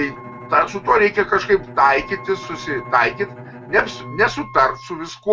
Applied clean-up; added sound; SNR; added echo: none; Wind instrument, woodwind instrument + Bowed string instrument; 16 dB; none.